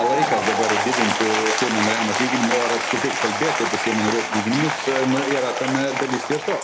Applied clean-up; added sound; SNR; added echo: none; Applause / Crowd; 0 dB; none.